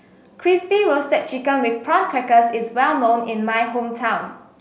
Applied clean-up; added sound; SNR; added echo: none; none; none; none.